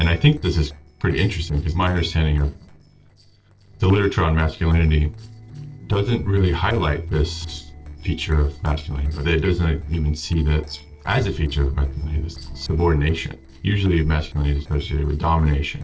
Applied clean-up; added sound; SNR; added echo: neural separator model SepFormer DNS4.